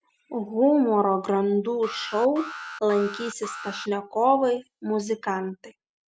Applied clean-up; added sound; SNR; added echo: none; Alarm; 14 dB; none.